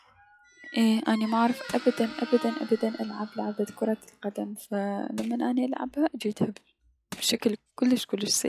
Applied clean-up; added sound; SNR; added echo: classical method log-MMSE.